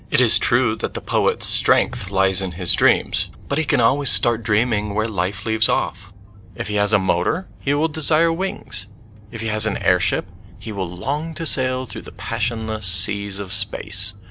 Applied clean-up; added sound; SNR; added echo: none; Train; 17 dB; none.